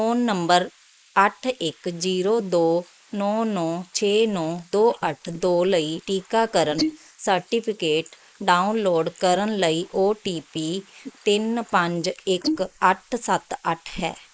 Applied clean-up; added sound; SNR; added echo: neural mask model Resemble Enhance denoiser.